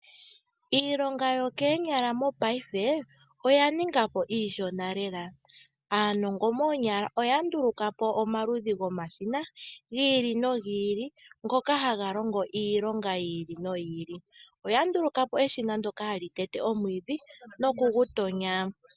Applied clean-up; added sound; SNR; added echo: none; none; none; none.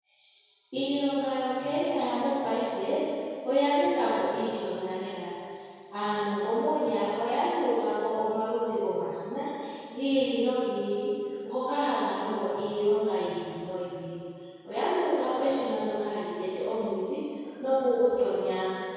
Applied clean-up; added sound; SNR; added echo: none; none; none; reverberation time 2.2 s.